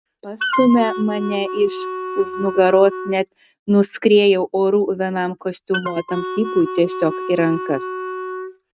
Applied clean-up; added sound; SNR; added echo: neural mask model RNNoise.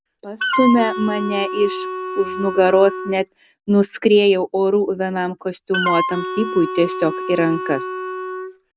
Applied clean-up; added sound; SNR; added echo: none; Wind instrument, woodwind instrument; 6 dB; none.